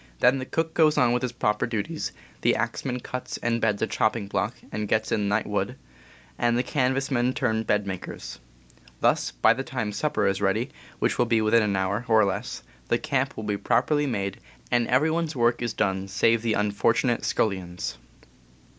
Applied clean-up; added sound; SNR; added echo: none; none; none; none.